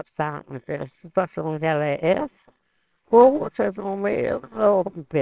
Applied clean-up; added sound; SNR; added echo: neural separator model SepFormer WHAMR!.